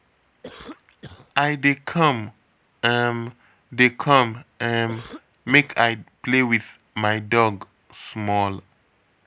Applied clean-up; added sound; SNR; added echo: none; Cough; 19 dB; none.